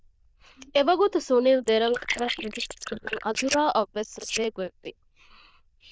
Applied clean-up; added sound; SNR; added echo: neural diffusion model UNIVERSE++.